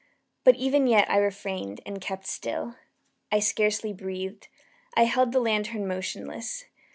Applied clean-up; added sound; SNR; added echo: none; none; none; none.